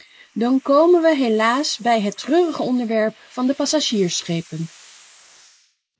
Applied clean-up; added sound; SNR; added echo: neural mask model Resemble Enhance denoiser.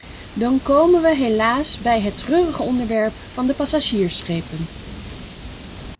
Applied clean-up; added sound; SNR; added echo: none; Water; 14 dB; none.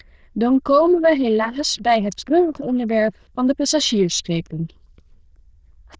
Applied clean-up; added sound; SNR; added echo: neural diffusion model UNIVERSE++.